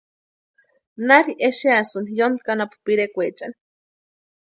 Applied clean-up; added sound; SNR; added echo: none; none; none; none.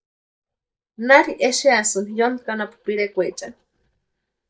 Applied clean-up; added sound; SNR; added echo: neural mask model DeepFilterNet 3.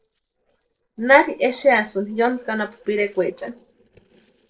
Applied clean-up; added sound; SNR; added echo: neural separator model SepFormer DNS4.